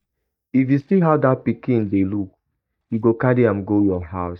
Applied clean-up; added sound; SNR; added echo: neural mask model DeepFilterNet 3.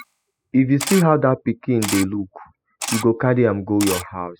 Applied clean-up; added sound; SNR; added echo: classical method spectral subtraction.